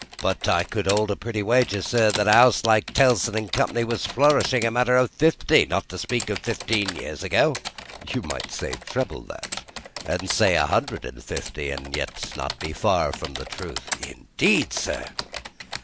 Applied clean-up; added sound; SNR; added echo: none; Typing; 12 dB; none.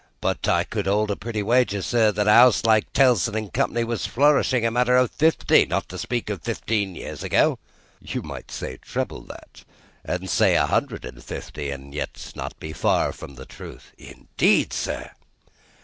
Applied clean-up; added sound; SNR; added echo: none; none; none; none.